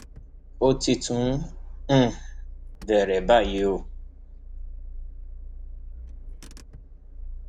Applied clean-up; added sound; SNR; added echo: none; Engine / Car; 10 dB; none.